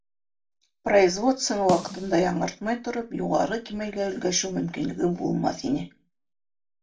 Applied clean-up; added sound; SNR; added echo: none; Snare drum; 13 dB; reverberation time 0.2 s.